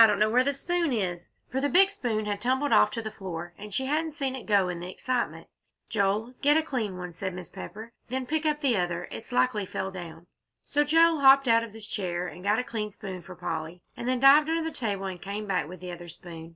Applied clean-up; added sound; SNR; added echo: none; none; none; none.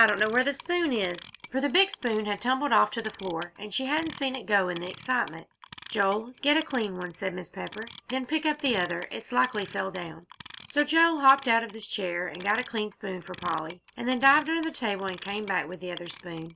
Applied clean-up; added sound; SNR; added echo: none; Clock; 16 dB; none.